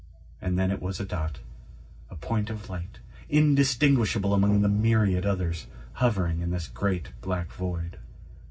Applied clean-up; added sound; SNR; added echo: none; Explosion; 17 dB; reverberation time 0.4 s.